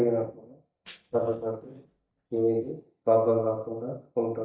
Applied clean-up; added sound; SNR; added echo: neural mask model DeepFilterNet 3.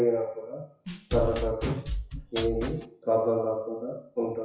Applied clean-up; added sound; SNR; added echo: classical method WPE with log-MMSE.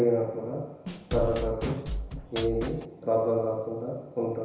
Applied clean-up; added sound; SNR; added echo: none; Drum kit; 5 dB; reverberation time 1.0 s.